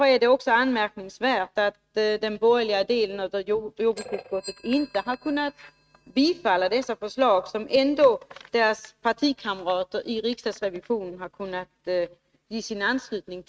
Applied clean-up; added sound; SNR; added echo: neural mask model RNNoise.